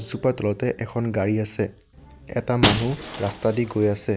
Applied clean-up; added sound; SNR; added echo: none; Shatter; 7 dB; none.